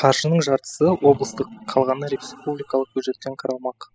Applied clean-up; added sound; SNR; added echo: classical method spectral subtraction.